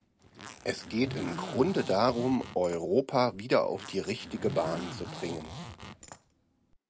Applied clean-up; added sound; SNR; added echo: none; Zipper (clothing); 12 dB; none.